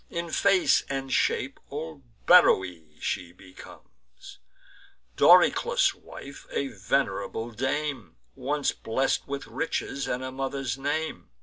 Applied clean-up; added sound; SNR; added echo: none; none; none; none.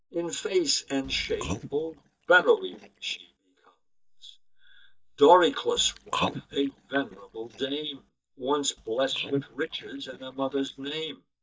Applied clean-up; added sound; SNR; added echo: neural mask model DeepFilterNet 3.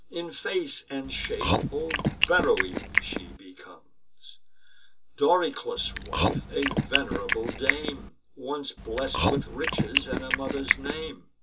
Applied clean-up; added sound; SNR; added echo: none; Chewing, mastication; -3 dB; reverberation time 0.2 s.